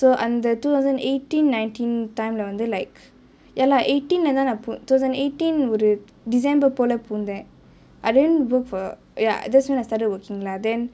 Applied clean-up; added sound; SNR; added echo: none; none; none; none.